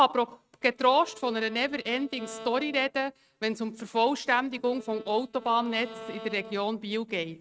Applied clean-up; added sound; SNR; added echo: neural mask model RNNoise.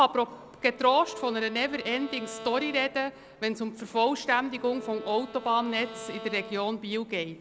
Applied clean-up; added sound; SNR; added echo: none; Bowed string instrument; 16 dB; none.